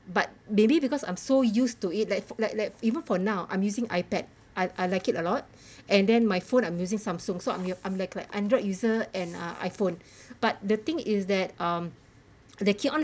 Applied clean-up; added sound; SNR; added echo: none; none; none; none.